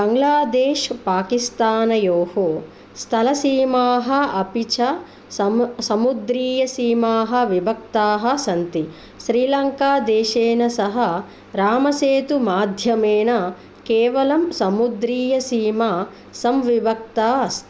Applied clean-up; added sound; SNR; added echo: none; none; none; none.